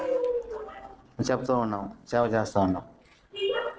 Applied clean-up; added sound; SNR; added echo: neural separator model SepFormer DNS4.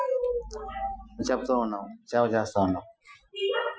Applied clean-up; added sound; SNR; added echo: classical method Wiener filter.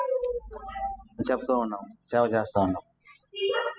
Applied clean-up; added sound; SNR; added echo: classical method spectral subtraction.